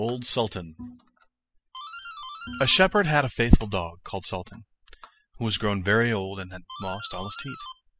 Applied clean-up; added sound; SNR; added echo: classical method spectral subtraction.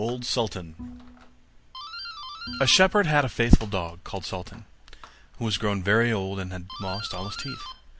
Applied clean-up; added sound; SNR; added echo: none; Bowed string instrument + Doorbell; 16 dB; none.